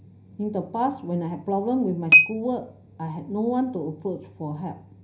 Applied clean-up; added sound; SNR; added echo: none; Chink, clink; 0 dB; reverberation time 0.5 s.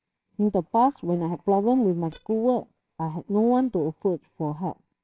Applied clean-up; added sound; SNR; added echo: neural separator model SepFormer WHAMR!.